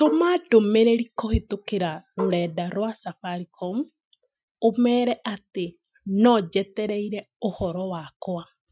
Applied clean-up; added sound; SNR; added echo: classical method Wiener filter.